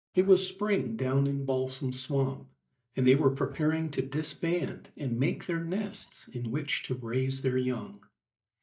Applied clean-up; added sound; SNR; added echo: neural mask model DeepFilterNet 3.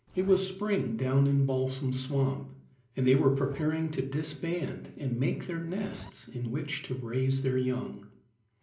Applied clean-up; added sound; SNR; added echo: none; Zipper (clothing); 17 dB; reverberation time 0.5 s.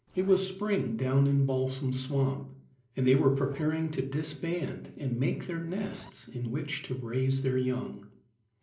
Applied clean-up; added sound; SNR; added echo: neural separator model SepFormer DNS4.